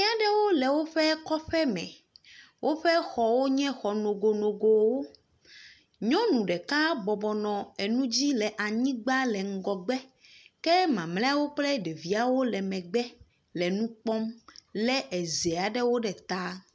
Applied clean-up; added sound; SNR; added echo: none; none; none; none.